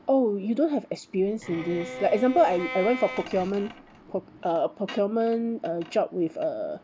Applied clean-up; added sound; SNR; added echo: none; Bowed string instrument; 11 dB; none.